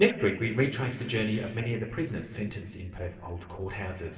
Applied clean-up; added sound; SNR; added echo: neural separator model SepFormer DNS4.